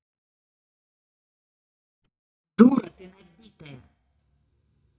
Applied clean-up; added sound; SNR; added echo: neural mask model DeepFilterNet 3.